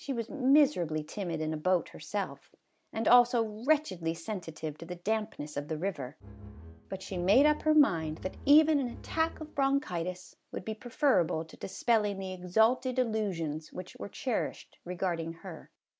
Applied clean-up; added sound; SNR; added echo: none; Bowed string instrument; 17 dB; none.